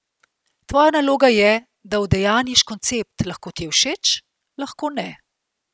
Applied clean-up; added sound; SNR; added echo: none; none; none; none.